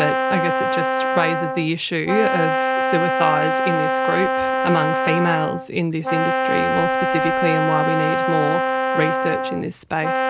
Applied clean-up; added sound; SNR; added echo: none; Brass instrument; -3 dB; none.